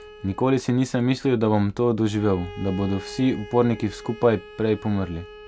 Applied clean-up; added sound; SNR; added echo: none; Bowed string instrument; 19 dB; none.